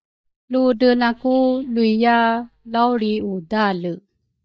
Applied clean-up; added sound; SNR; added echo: neural mask model DeepFilterNet 3.